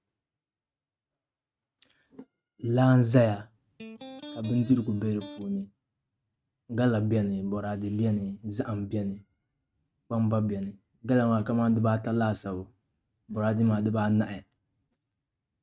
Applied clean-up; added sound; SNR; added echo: neural mask model RNNoise.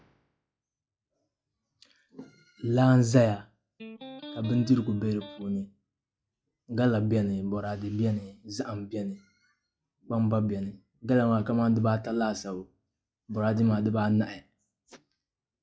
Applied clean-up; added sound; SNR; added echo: classical method log-MMSE.